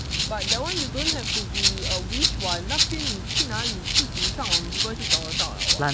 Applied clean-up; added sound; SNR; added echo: none; Rattle (instrument); -4 dB; none.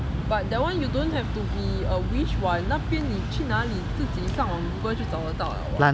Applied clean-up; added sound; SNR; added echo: none; none; none; none.